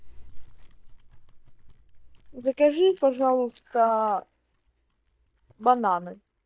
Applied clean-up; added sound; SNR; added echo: neural mask model DeepFilterNet 3.